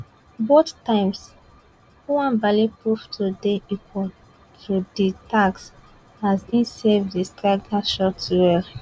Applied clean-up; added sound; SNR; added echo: none; none; none; none.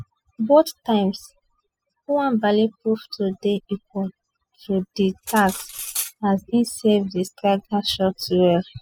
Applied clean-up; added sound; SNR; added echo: classical method spectral subtraction.